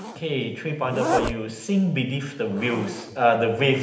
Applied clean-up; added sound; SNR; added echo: none; Zipper (clothing); 9 dB; reverberation time 0.8 s.